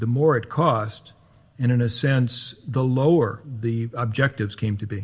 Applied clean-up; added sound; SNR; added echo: none; none; none; reverberation time 0.3 s.